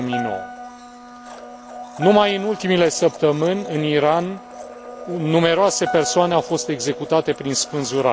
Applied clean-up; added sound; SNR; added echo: none; Piano + Domestic sounds, home sounds; 12 dB; none.